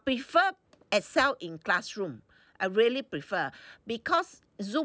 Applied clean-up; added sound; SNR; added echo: none; none; none; none.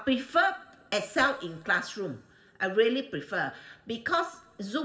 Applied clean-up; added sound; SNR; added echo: none; none; none; reverberation time 1.7 s.